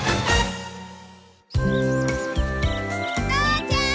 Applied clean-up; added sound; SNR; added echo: none; none; none; none.